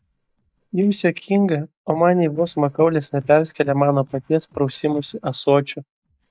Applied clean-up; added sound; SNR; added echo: neural mask model DeepFilterNet 3.